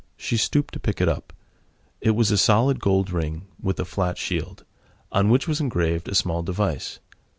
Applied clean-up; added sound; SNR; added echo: none; none; none; none.